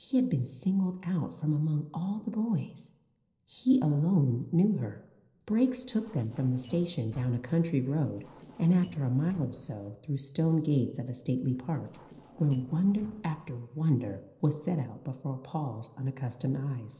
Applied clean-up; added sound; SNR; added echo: neural separator model SepFormer DNS4.